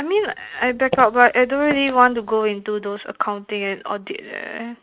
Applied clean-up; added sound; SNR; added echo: neural mask model RNNoise.